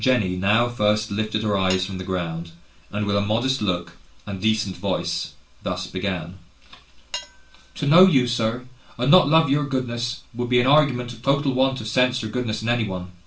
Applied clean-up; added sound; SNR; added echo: none; Cutlery, silverware / Dishes, pots, and pans; 20 dB; reverberation time 0.3 s.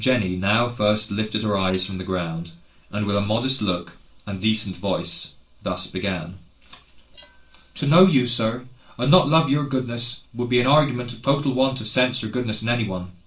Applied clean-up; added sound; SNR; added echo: neural separator model SepFormer DNS4.